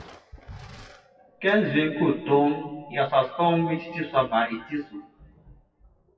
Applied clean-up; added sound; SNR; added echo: classical method WPE with log-MMSE.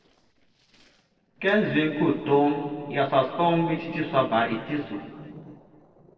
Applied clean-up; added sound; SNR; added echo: neural separator model SepFormer DNS4.